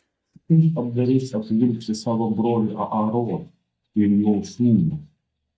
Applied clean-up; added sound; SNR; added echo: neural mask model DeepFilterNet 3.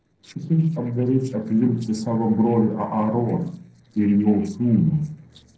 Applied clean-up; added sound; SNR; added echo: neural separator model SepFormer DNS4.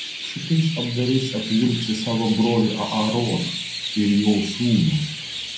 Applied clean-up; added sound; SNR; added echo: none; Chirp, tweet; 9 dB; reverberation time 0.5 s.